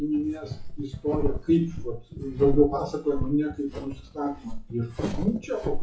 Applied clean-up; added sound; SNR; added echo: classical method WPE with log-MMSE.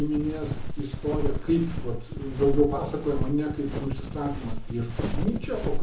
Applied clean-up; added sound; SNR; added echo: none; Walk, footsteps; 1 dB; reverberation time 0.7 s.